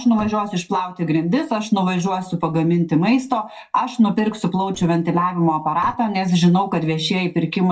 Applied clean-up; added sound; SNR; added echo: neural separator model SepFormer DNS4.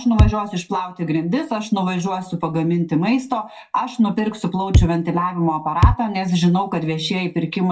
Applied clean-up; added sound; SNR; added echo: none; Bass drum; -4 dB; reverberation time 0.2 s.